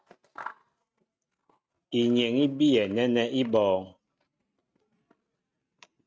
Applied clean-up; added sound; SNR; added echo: neural mask model RNNoise.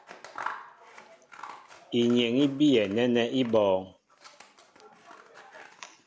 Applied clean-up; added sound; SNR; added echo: none; Scissors; 18 dB; none.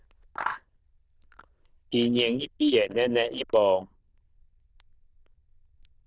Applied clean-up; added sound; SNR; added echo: neural diffusion model UNIVERSE++.